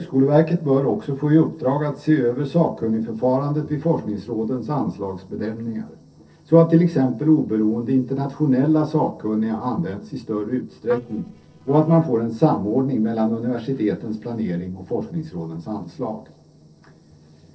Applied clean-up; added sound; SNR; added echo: neural separator model SepFormer DNS4.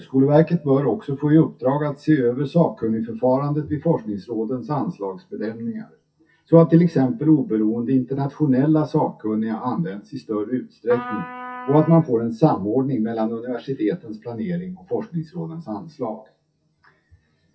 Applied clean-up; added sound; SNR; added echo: classical method WPE with log-MMSE.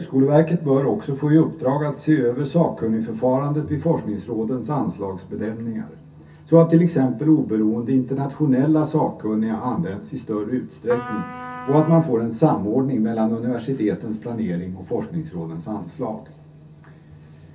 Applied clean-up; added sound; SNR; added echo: none; Trumpet; 14 dB; reverberation time 0.3 s.